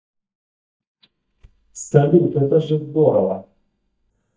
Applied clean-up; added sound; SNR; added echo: neural mask model DeepFilterNet 3.